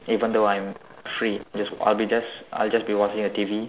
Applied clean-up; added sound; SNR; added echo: none; none; none; none.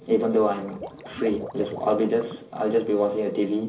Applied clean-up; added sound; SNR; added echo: none; Water / Liquid; 16 dB; reverberation time 0.5 s.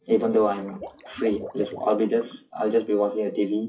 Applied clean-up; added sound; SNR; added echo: classical method WPE with log-MMSE.